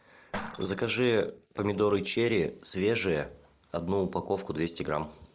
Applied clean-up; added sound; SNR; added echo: neural mask model Resemble Enhance denoiser.